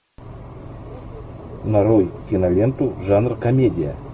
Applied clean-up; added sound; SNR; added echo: none; none; none; none.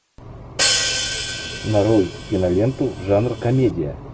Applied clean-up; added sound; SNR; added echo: none; Hi-hat; 5 dB; none.